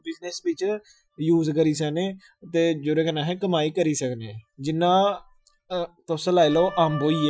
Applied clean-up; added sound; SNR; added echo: classical method Wiener filter.